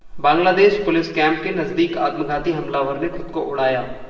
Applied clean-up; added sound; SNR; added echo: none; none; none; reverberation time 1.0 s.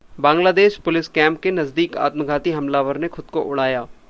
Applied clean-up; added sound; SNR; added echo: none; none; none; none.